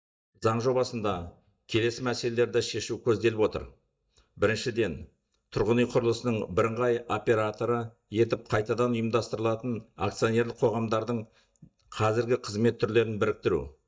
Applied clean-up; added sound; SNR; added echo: neural mask model DeepFilterNet 3.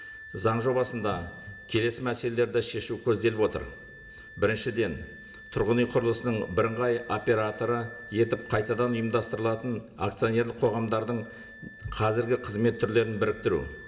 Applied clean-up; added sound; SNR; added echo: none; Wind instrument, woodwind instrument; 19 dB; reverberation time 1.5 s.